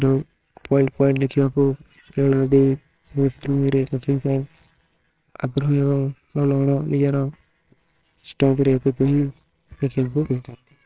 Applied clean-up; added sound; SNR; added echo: neural separator model SepFormer WHAMR!.